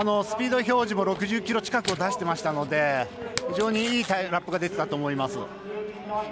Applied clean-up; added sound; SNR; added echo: none; Tearing; 16 dB; none.